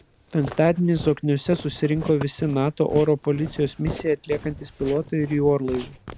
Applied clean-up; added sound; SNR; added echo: none; Walk, footsteps; 14 dB; none.